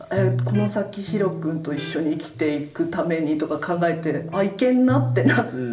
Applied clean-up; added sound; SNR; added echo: none; Electric guitar; 6 dB; reverberation time 0.5 s.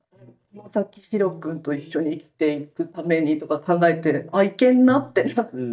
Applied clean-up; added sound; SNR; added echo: neural mask model DeepFilterNet 3.